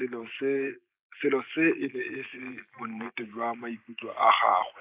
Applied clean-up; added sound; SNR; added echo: neural mask model Resemble Enhance denoiser.